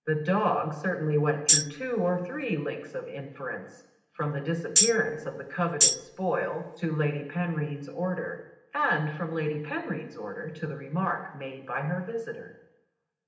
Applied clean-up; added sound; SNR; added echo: none; Tambourine; -4 dB; reverberation time 0.8 s.